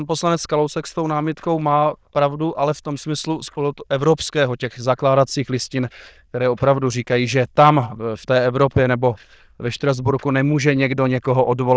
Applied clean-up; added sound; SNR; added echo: neural diffusion model UNIVERSE++.